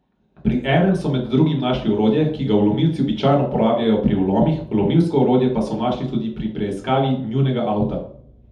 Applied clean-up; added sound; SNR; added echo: none; none; none; reverberation time 0.6 s.